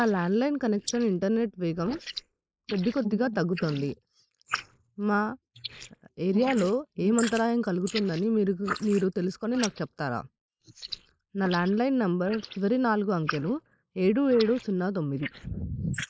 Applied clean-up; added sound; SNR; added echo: neural mask model Resemble Enhance denoiser.